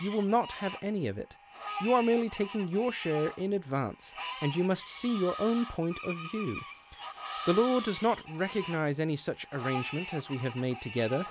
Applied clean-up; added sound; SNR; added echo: none; Screech; 11 dB; none.